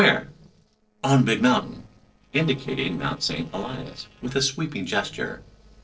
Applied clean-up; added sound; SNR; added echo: neural separator model SepFormer DNS4.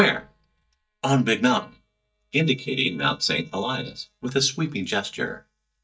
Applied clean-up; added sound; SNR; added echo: neural mask model DeepFilterNet 3.